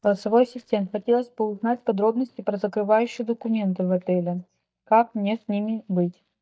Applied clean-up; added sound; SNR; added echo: neural mask model DeepFilterNet 3.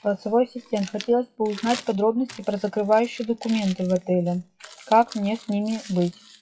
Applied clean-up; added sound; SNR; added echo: classical method WPE with log-MMSE.